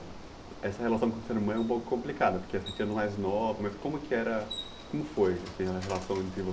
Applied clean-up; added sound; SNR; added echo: none; Bicycle; 13 dB; reverberation time 0.3 s.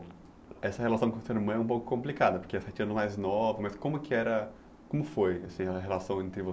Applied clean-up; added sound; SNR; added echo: none; none; none; none.